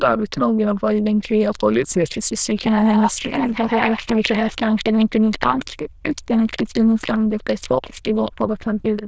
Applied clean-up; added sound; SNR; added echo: neural diffusion model UNIVERSE++.